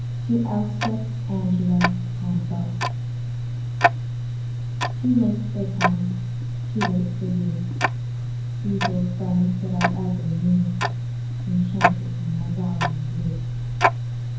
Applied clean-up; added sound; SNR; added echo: none; Tick-tock; -1 dB; reverberation time 0.9 s.